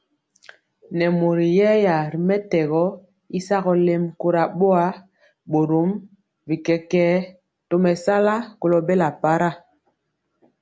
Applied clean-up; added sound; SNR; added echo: none; none; none; none.